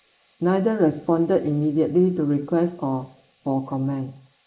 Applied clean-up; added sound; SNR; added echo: neural mask model Resemble Enhance denoiser.